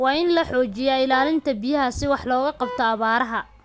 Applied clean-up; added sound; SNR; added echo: none; Vehicle horn, car horn, honking; 16 dB; none.